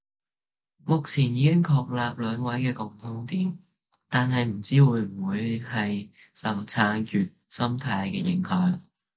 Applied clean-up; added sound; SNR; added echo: none; none; none; none.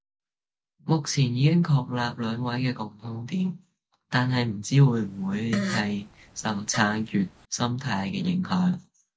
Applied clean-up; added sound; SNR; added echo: none; Fart; 9 dB; none.